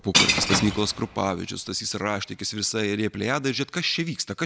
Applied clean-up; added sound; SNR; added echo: none; Shatter / Crushing; 1 dB; none.